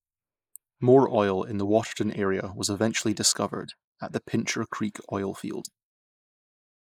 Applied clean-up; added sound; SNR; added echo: neural mask model Resemble Enhance denoiser.